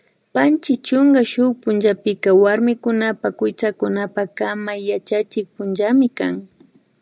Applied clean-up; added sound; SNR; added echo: none; none; none; none.